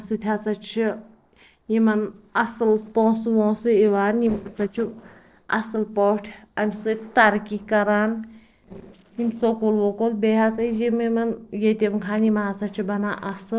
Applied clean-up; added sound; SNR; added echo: neural separator model SepFormer DNS4.